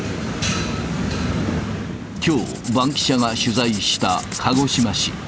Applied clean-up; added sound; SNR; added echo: none; Writing; 12 dB; none.